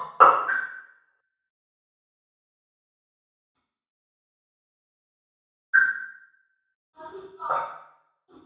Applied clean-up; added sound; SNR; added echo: none; none; none; reverberation time 0.7 s.